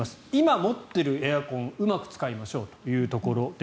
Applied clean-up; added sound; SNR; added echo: none; none; none; none.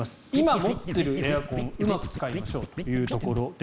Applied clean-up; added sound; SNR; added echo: none; Scratching (performance technique); 5 dB; none.